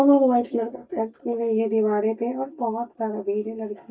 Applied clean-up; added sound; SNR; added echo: neural mask model DeepFilterNet 3.